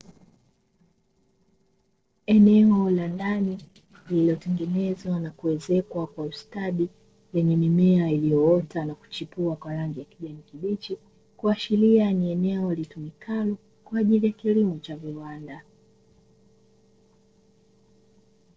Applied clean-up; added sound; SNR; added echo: neural separator model SepFormer DNS4.